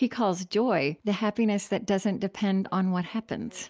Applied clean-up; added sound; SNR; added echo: none; none; none; none.